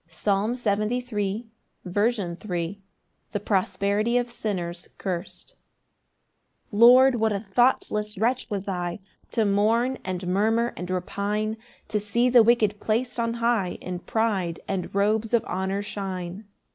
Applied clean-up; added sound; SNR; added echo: neural mask model Resemble Enhance denoiser.